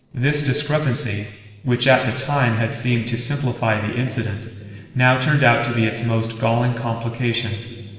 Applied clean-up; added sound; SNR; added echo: neural separator model SepFormer DNS4.